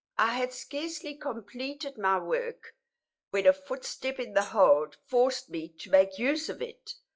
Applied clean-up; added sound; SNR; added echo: classical method log-MMSE.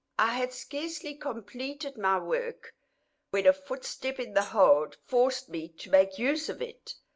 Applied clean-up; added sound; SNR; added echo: none; Hi-hat; 19 dB; none.